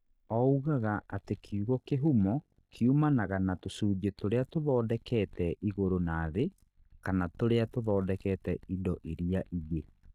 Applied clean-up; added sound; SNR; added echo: neural mask model DeepFilterNet 3.